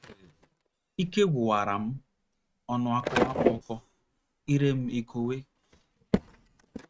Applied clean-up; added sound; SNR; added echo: neural mask model RNNoise.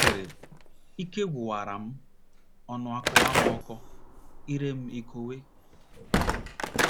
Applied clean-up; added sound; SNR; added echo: none; Slam / Wood; -5 dB; none.